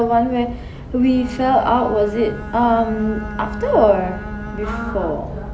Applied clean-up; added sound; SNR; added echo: none; Bowed string instrument; 14 dB; none.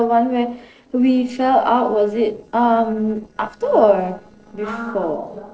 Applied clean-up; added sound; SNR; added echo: neural separator model SepFormer DNS4.